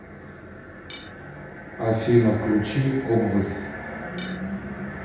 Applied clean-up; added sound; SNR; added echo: none; Cutlery, silverware / Dishes, pots, and pans; 19 dB; reverberation time 0.8 s.